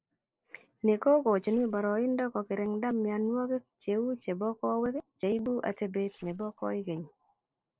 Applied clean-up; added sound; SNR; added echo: neural separator model SepFormer DNS4.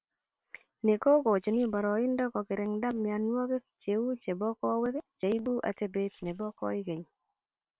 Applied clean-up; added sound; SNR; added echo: neural separator model SepFormer WHAM!.